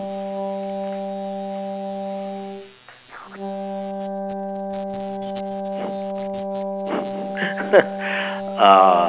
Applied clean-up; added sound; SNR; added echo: none; Wind instrument, woodwind instrument; 4 dB; none.